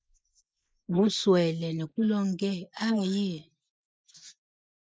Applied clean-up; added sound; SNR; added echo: neural mask model Resemble Enhance denoiser.